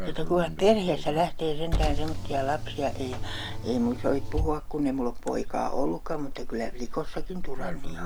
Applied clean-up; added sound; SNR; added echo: none; Car; 1 dB; none.